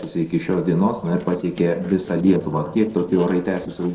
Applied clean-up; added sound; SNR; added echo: neural separator model SepFormer DNS4.